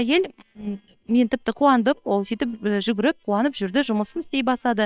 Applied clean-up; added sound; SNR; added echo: neural separator model SepFormer WHAM!.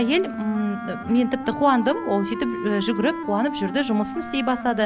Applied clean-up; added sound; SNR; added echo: none; Wind instrument, woodwind instrument; 9 dB; none.